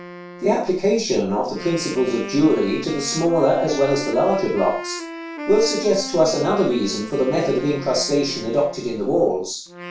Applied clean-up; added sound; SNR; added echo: none; Wind instrument, woodwind instrument; 13 dB; reverberation time 0.3 s.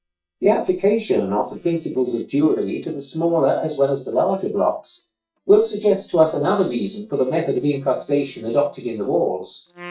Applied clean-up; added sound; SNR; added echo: neural mask model DeepFilterNet 3.